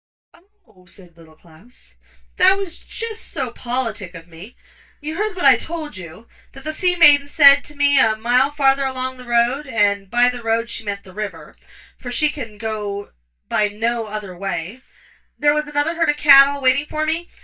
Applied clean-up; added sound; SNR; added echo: neural mask model DeepFilterNet 3.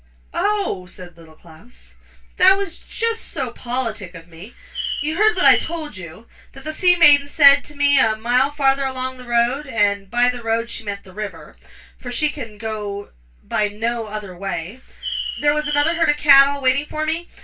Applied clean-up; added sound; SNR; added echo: none; Bird; 7 dB; reverberation time 0.2 s.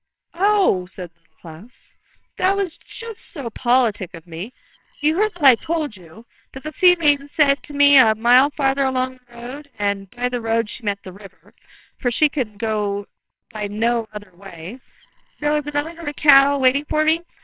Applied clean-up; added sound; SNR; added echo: neural separator model SepFormer WHAMR!.